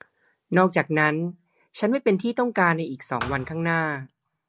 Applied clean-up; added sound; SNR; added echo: none; Thump, thud; 14 dB; none.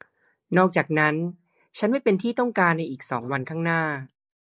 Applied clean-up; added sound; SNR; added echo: neural mask model Resemble Enhance denoiser.